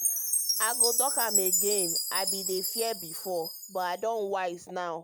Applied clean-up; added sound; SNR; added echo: none; Chime; -2 dB; none.